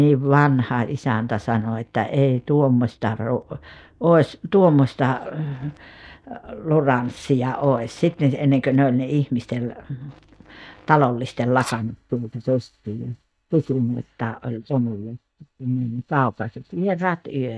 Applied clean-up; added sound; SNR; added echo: neural mask model DeepFilterNet 3.